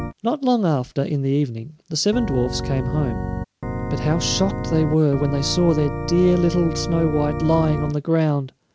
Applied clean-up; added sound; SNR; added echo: none; Organ; 7 dB; none.